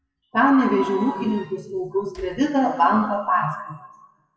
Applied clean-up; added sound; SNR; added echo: classical method WPE with log-MMSE.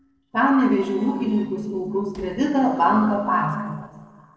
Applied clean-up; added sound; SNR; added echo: neural separator model SepFormer DNS4.